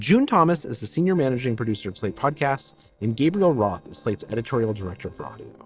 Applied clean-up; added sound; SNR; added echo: neural separator model SepFormer DNS4.